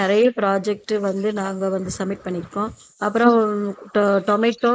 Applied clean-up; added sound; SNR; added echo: neural mask model Resemble Enhance denoiser.